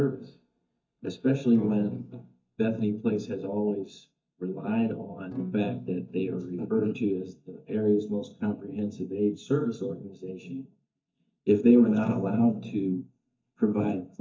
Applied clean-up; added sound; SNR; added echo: neural mask model DeepFilterNet 3.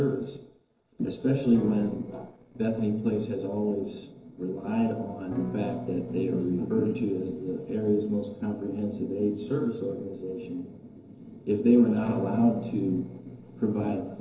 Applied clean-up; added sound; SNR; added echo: neural separator model SepFormer DNS4.